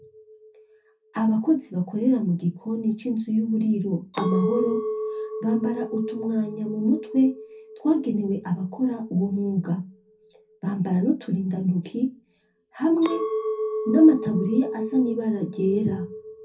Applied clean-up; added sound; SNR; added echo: none; Chink, clink; 10 dB; reverberation time 0.3 s.